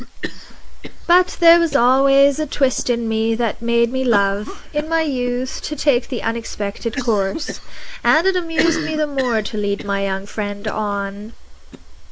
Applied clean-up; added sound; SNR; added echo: neural mask model Resemble Enhance denoiser.